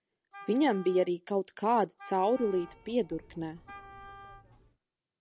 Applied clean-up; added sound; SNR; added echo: none; Keyboard (musical) + Wind instrument, woodwind instrument; 20 dB; none.